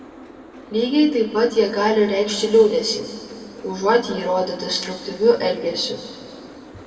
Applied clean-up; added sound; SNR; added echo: none; Boat, Water vehicle; 20 dB; reverberation time 1.9 s.